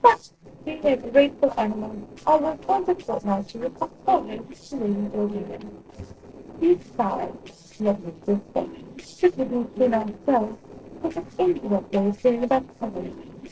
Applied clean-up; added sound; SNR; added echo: neural separator model SepFormer DNS4.